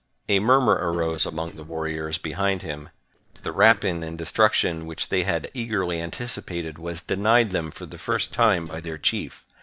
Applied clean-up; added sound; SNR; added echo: neural separator model SepFormer DNS4.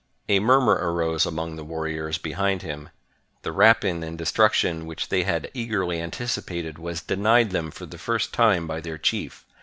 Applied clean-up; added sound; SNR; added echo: none; none; none; none.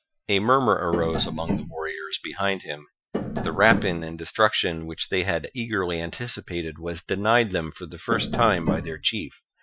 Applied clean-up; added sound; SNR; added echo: classical method Wiener filter.